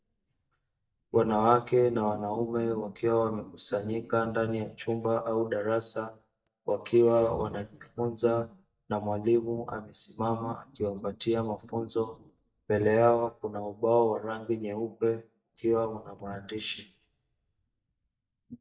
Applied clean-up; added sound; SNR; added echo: neural mask model DeepFilterNet 3.